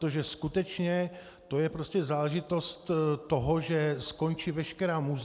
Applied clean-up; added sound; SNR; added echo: none; none; none; none.